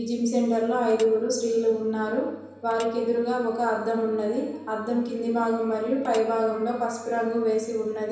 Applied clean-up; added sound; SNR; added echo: none; Tap / Dishes, pots, and pans; 20 dB; reverberation time 0.9 s.